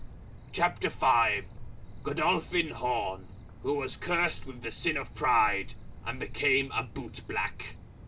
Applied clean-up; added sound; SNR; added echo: none; Cricket; 11 dB; none.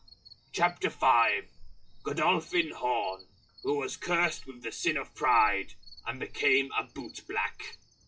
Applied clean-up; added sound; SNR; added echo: classical method log-MMSE.